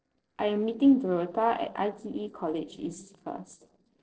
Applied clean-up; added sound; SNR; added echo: neural separator model SepFormer DNS4.